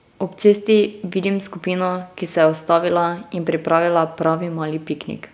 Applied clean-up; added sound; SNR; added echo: none; none; none; none.